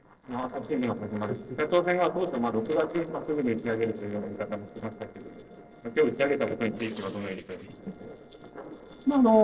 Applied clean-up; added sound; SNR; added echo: neural separator model SepFormer DNS4.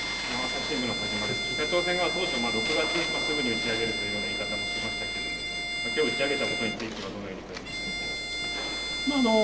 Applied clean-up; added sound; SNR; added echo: none; Bowed string instrument; 1 dB; none.